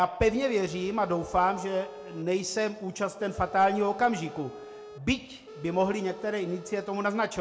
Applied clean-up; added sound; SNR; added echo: none; Telephone; 17 dB; reverberation time 0.5 s.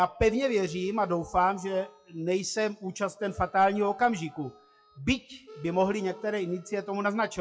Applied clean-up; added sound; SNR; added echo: classical method WPE with log-MMSE.